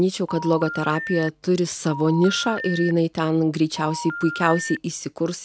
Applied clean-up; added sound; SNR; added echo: none; Telephone; 11 dB; none.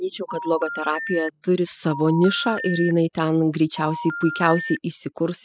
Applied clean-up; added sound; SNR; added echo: classical method spectral subtraction.